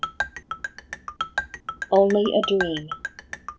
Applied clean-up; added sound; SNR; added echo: none; Marimba, xylophone; 7 dB; none.